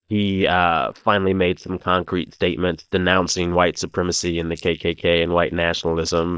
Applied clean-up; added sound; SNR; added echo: neural mask model DeepFilterNet 3.